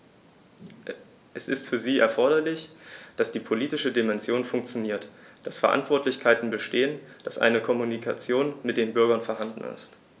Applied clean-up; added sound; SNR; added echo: none; none; none; none.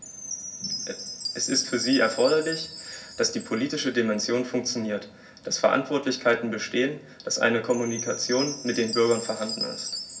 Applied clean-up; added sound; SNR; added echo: none; Chime; 11 dB; reverberation time 0.4 s.